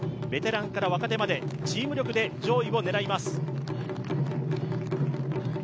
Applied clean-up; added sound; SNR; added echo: none; none; none; none.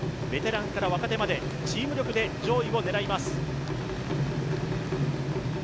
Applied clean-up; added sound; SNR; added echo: none; Train; 8 dB; none.